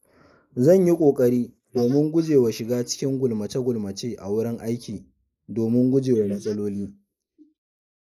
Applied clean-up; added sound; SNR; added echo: neural mask model Resemble Enhance denoiser.